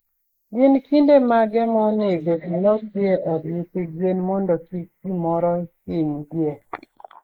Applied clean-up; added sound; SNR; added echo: neural mask model Resemble Enhance denoiser.